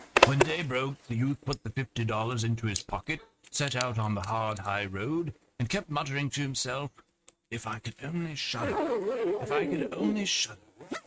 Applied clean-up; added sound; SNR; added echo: neural mask model RNNoise.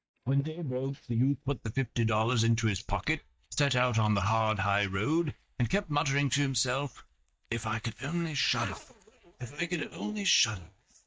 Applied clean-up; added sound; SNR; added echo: neural mask model DeepFilterNet 3.